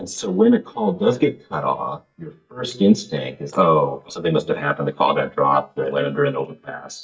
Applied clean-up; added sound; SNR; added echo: neural mask model DeepFilterNet 3.